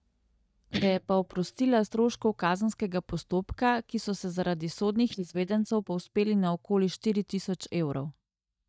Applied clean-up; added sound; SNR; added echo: neural mask model DeepFilterNet 3.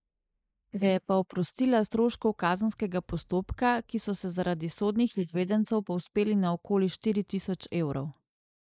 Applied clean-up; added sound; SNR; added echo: neural mask model Resemble Enhance denoiser.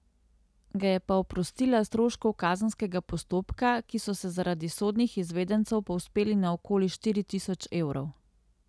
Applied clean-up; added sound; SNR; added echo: none; none; none; none.